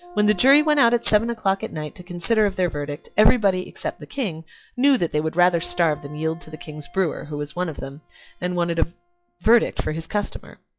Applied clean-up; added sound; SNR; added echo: classical method log-MMSE.